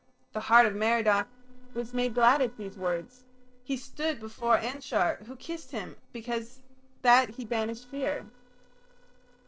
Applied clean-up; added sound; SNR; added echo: neural separator model SepFormer DNS4.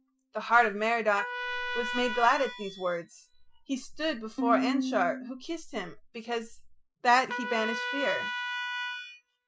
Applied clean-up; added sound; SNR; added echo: classical method Wiener filter.